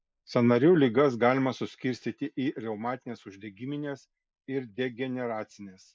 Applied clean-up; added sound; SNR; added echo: neural mask model Resemble Enhance denoiser.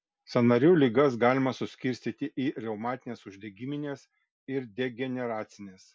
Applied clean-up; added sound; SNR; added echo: none; none; none; none.